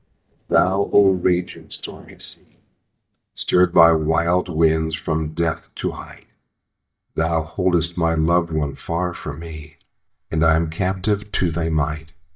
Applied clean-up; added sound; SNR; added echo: neural mask model DeepFilterNet 3.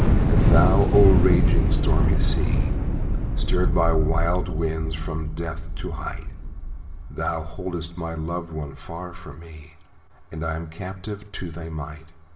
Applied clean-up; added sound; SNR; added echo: none; Thunder / Explosion; -5 dB; reverberation time 1.0 s.